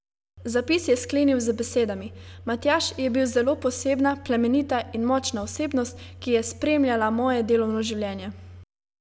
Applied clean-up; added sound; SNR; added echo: none; none; none; none.